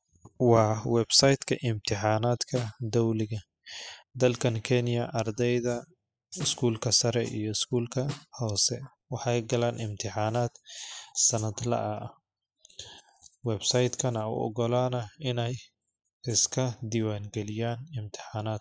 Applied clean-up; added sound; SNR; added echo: classical method spectral subtraction.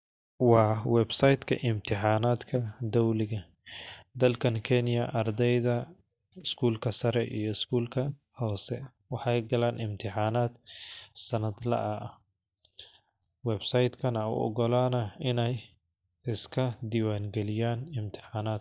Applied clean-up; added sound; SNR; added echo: neural mask model DeepFilterNet 3.